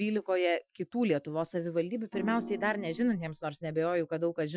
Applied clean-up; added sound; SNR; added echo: classical method Wiener filter.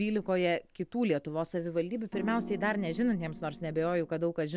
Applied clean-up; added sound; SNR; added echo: none; Piano; 11 dB; none.